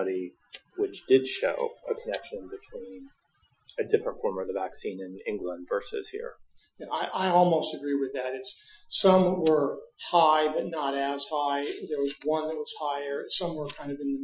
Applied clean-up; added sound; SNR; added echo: classical method Wiener filter.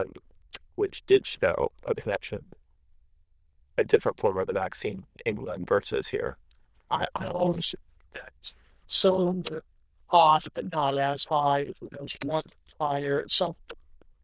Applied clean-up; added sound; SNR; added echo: neural diffusion model UNIVERSE++.